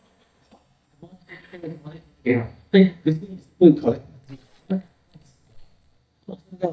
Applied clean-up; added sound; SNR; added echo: neural mask model DeepFilterNet 3.